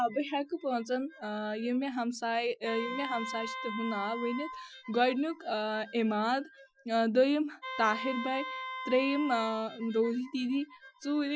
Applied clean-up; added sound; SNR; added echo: classical method Wiener filter.